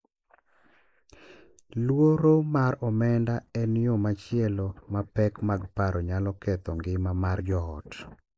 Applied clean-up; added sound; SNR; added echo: neural mask model Resemble Enhance denoiser.